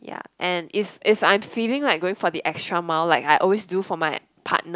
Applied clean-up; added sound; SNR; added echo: none; none; none; none.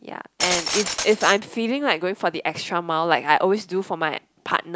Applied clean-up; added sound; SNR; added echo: none; Glass; 6 dB; none.